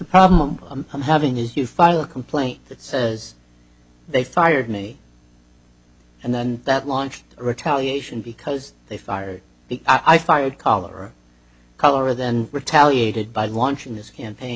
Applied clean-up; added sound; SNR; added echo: none; none; none; none.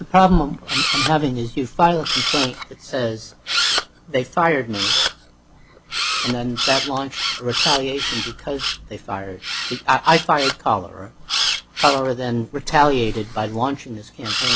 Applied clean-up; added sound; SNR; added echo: none; Camera; 4 dB; none.